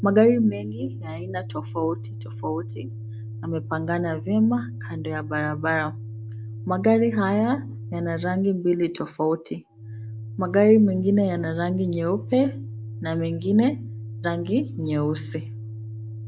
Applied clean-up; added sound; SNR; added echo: none; Organ; 10 dB; none.